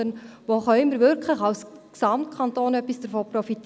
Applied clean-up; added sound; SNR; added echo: none; none; none; none.